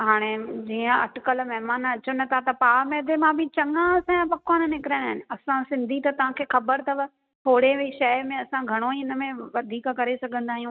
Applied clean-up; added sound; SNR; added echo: neural mask model RNNoise.